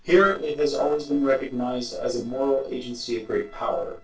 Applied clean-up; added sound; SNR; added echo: neural separator model SepFormer DNS4.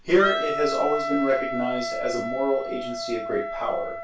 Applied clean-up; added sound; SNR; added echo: none; Wind instrument, woodwind instrument; 4 dB; reverberation time 0.2 s.